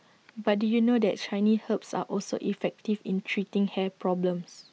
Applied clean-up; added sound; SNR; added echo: none; none; none; none.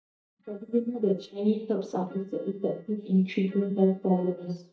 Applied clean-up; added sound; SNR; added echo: neural mask model DeepFilterNet 3.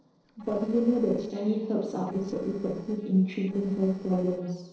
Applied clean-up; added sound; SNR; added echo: neural separator model SepFormer DNS4.